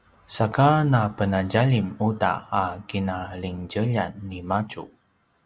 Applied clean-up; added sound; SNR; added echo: none; none; none; none.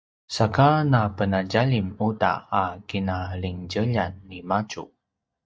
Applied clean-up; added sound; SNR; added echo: neural mask model DeepFilterNet 3.